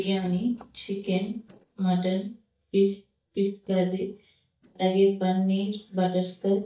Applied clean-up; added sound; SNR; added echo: neural mask model DeepFilterNet 3.